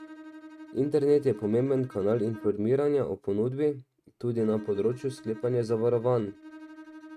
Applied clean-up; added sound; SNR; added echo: neural mask model RNNoise.